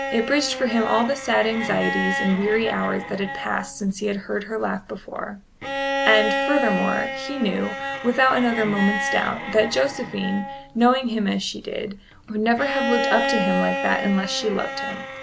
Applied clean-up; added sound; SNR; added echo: none; Bowed string instrument; 5 dB; none.